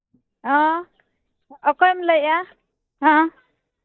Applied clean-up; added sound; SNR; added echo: neural mask model DeepFilterNet 3.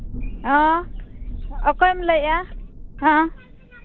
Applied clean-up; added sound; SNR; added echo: none; Thunder; 10 dB; none.